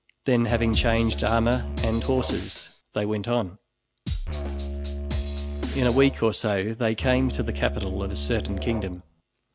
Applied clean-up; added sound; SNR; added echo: none; Drum kit + Musical instrument; 4 dB; none.